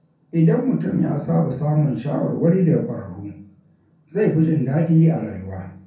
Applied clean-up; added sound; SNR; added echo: none; none; none; reverberation time 0.5 s.